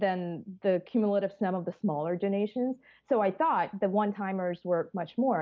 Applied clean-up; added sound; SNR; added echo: none; none; none; none.